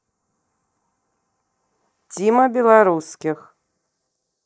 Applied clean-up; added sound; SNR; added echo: neural mask model Resemble Enhance denoiser.